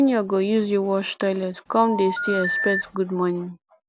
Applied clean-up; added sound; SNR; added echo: none; Telephone; 4 dB; none.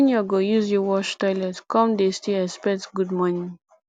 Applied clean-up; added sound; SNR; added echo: none; none; none; none.